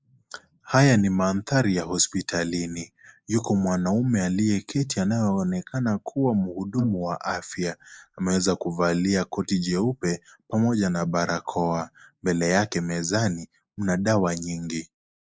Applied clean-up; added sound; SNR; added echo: neural mask model Resemble Enhance denoiser.